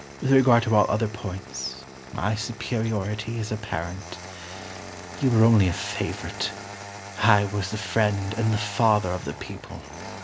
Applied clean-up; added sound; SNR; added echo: none; Engine starting; 14 dB; none.